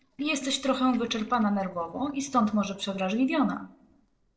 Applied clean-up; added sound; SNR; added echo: neural separator model SepFormer DNS4.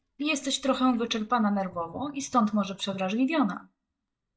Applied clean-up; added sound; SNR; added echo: neural mask model DeepFilterNet 3.